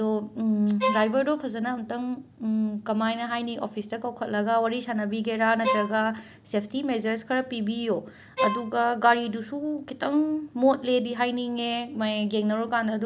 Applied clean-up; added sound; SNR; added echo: none; Bowed string instrument; 4 dB; none.